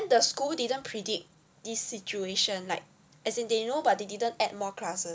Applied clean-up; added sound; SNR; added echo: none; none; none; none.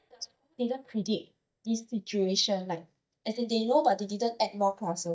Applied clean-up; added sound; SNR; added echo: neural mask model DeepFilterNet 3.